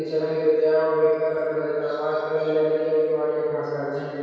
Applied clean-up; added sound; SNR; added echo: none; none; none; reverberation time 2.2 s.